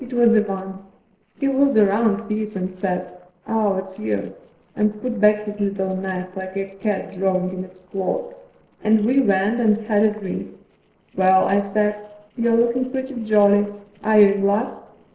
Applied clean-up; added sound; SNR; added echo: neural separator model SepFormer DNS4.